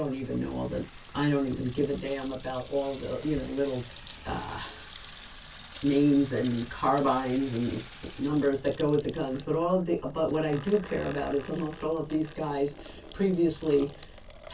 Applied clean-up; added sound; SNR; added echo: none; Sink (filling or washing) / Water tap, faucet; 17 dB; reverberation time 0.2 s.